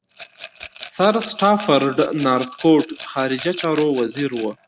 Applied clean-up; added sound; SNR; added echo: none; Rattle / Glass; 17 dB; none.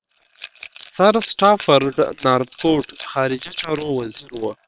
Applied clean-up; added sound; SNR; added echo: neural separator model SepFormer WHAM!.